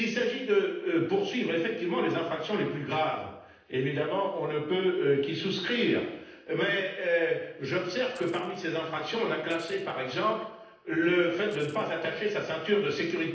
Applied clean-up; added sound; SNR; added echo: neural separator model SepFormer DNS4.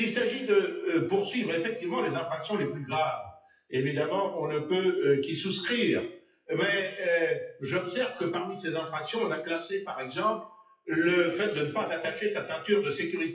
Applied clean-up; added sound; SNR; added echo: classical method WPE with log-MMSE.